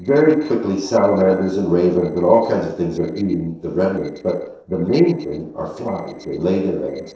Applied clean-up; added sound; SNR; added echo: neural separator model SepFormer DNS4.